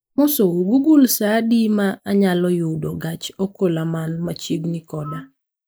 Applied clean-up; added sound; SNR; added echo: neural mask model Resemble Enhance denoiser.